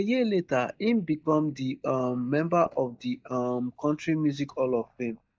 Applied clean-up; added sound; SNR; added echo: neural mask model DeepFilterNet 3.